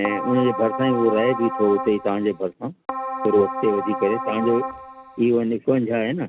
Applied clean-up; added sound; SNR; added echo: none; Keyboard (musical); 7 dB; none.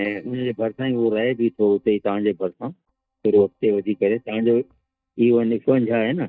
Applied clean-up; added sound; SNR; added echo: neural mask model DeepFilterNet 3.